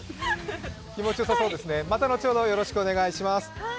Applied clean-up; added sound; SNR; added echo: none; none; none; none.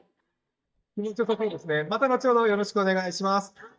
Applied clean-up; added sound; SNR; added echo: neural mask model DeepFilterNet 3.